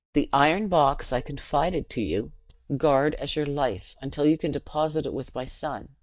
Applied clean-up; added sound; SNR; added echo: neural mask model DeepFilterNet 3.